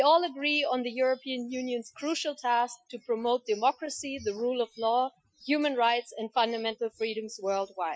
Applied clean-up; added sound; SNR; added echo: classical method Wiener filter.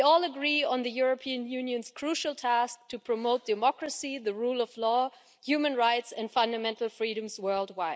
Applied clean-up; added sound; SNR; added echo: none; none; none; none.